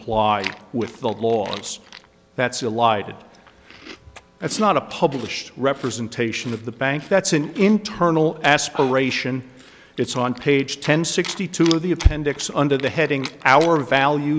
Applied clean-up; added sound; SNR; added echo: none; Chewing, mastication; 19 dB; none.